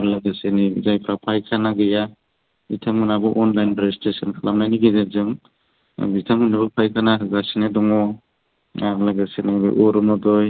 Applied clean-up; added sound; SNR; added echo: none; none; none; none.